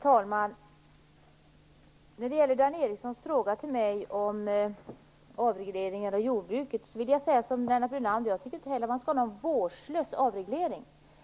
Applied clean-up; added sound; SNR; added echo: none; none; none; none.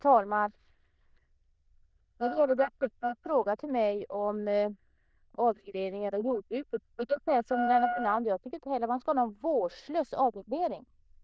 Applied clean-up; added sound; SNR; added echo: neural diffusion model UNIVERSE++.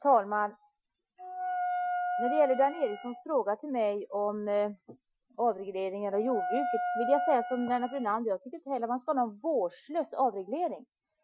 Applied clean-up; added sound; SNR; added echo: classical method Wiener filter.